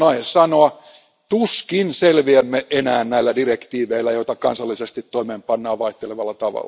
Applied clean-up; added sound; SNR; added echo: none; none; none; none.